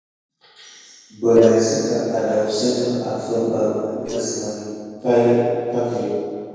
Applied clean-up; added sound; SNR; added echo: neural separator model SepFormer DNS4.